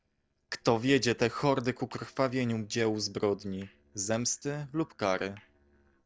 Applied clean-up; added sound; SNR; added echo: neural separator model SepFormer DNS4.